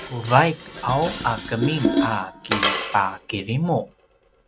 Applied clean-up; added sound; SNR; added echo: none; Dishes, pots, and pans; 4 dB; none.